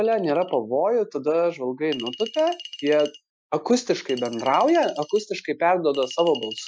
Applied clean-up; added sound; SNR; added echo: classical method Wiener filter.